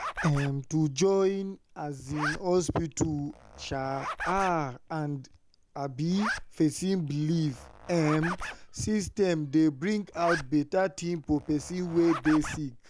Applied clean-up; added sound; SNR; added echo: none; Zipper (clothing); 11 dB; none.